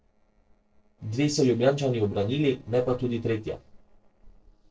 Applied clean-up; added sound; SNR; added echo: neural separator model SepFormer DNS4.